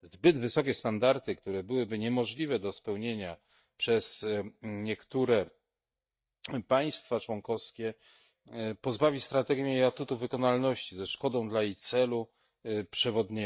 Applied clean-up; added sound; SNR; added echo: neural mask model DeepFilterNet 3.